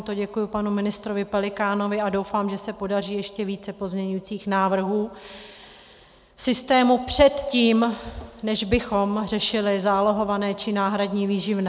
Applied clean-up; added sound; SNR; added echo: none; none; none; none.